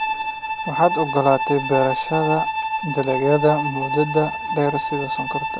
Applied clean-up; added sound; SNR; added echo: none; Bowed string instrument; 3 dB; none.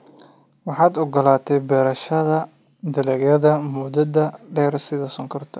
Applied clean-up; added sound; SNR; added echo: none; none; none; none.